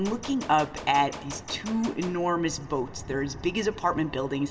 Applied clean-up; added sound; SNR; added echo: none; Gunshot, gunfire; 14 dB; reverberation time 0.7 s.